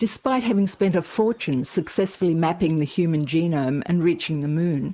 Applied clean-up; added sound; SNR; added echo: neural mask model Resemble Enhance denoiser.